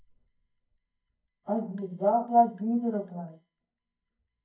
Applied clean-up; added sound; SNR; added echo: neural mask model DeepFilterNet 3.